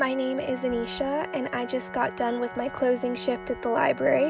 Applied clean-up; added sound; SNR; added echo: none; Organ; 12 dB; none.